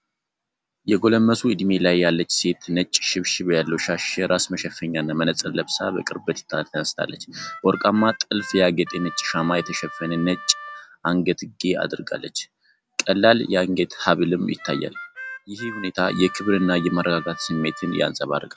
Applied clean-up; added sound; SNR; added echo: none; Harmonica; 14 dB; none.